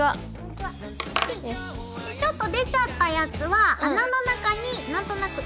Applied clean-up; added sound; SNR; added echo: none; none; none; none.